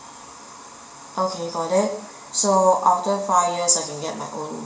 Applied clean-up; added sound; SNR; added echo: none; none; none; reverberation time 0.8 s.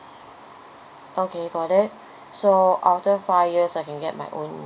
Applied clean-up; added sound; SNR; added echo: none; none; none; none.